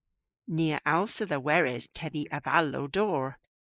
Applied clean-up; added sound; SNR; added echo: neural mask model Resemble Enhance denoiser.